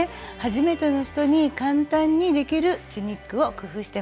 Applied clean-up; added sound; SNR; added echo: none; none; none; none.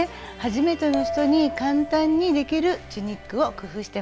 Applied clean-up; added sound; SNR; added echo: none; Bell; 10 dB; none.